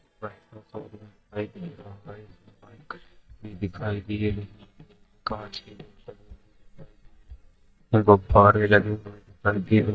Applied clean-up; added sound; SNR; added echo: neural mask model DeepFilterNet 3.